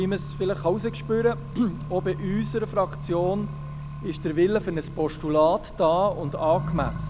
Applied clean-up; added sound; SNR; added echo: none; Accelerating, revving, vroom; 9 dB; none.